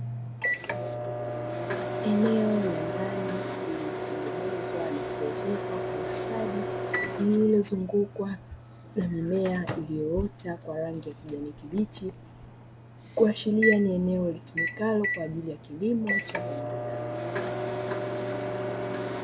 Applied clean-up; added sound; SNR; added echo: none; Microwave oven; 3 dB; none.